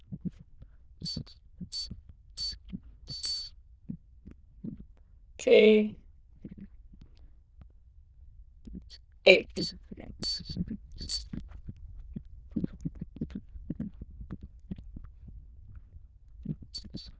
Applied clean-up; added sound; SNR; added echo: neural diffusion model UNIVERSE++.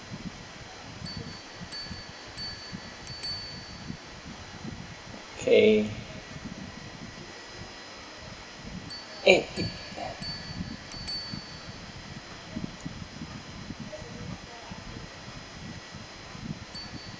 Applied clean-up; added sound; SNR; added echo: none; Bell; 13 dB; none.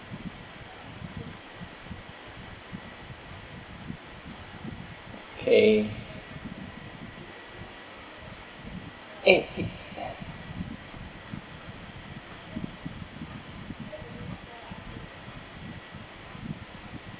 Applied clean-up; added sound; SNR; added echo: none; none; none; none.